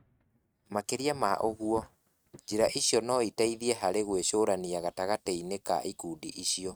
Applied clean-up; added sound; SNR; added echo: neural mask model RNNoise.